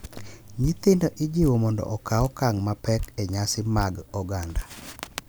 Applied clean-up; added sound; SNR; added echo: none; Drip; 11 dB; none.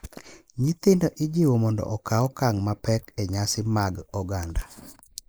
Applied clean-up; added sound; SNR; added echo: neural mask model Resemble Enhance denoiser.